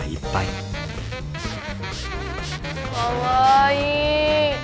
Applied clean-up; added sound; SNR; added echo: none; Zipper (clothing) / Sawing; 18 dB; none.